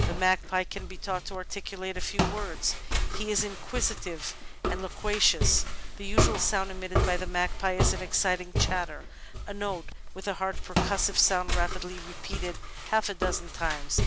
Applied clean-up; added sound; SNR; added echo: none; Walk, footsteps; -1 dB; none.